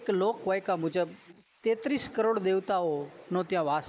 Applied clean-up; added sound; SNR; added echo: neural mask model Resemble Enhance denoiser.